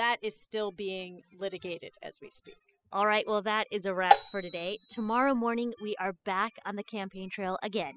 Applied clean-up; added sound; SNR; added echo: classical method spectral subtraction.